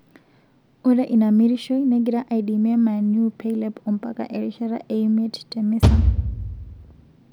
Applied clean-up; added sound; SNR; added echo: none; Bass drum / Thump, thud; -2 dB; none.